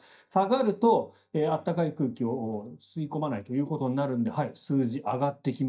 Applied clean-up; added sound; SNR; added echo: neural mask model DeepFilterNet 3.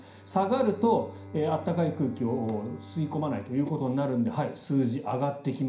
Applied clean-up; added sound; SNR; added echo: none; Bowed string instrument; 19 dB; reverberation time 0.5 s.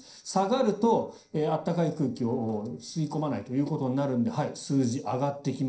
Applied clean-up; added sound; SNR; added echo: neural separator model SepFormer DNS4.